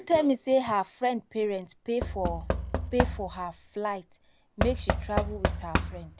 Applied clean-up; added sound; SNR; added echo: none; Knock / Wood; 3 dB; none.